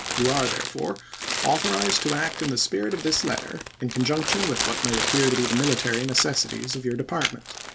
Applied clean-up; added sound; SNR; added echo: none; Camera + Crumpling, crinkling; 3 dB; none.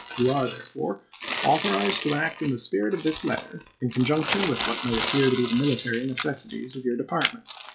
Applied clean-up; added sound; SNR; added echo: classical method log-MMSE.